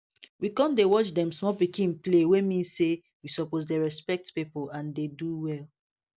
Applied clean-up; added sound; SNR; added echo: none; none; none; none.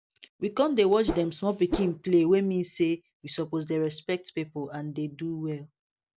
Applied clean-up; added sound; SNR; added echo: none; Whoosh, swoosh, swish; 5 dB; none.